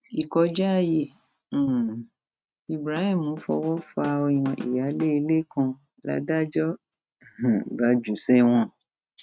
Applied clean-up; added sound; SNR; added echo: neural mask model RNNoise.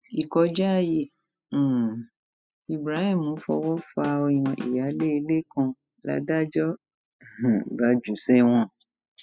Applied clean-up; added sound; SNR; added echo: classical method spectral subtraction.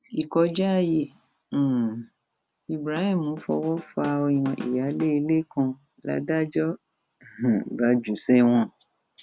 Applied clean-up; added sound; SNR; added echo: none; Drum / Drum kit; 17 dB; none.